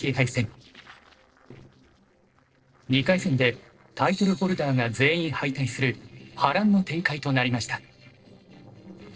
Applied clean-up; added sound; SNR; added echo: neural separator model SepFormer DNS4.